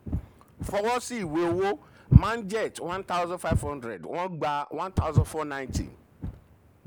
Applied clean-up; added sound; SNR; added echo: none; Walk, footsteps; -1 dB; none.